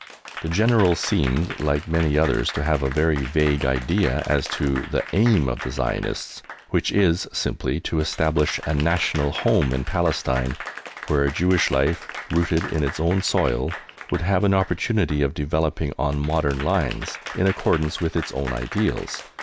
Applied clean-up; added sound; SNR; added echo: none; Applause / Crowd; 14 dB; none.